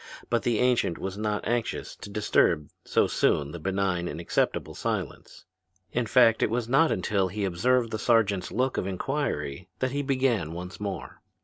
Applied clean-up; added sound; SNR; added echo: none; none; none; none.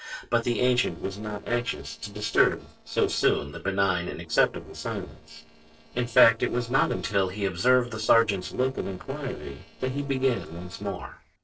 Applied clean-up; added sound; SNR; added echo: neural separator model SepFormer DNS4.